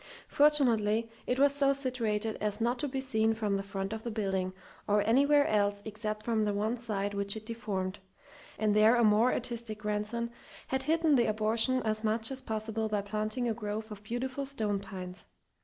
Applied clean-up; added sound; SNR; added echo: none; none; none; none.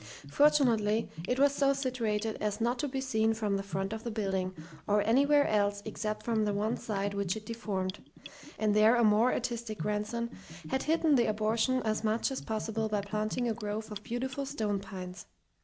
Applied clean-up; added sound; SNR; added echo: none; Bathtub (filling or washing) / Gurgling; 16 dB; none.